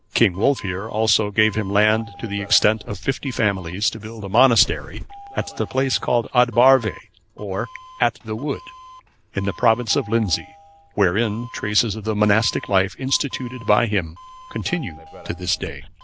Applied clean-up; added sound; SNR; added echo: none; Doorbell; 18 dB; none.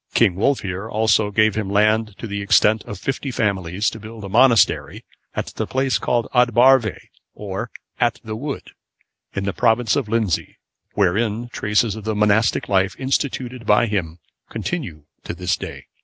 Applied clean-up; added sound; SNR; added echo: none; none; none; none.